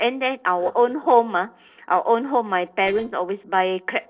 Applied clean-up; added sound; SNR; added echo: neural separator model SepFormer DNS4.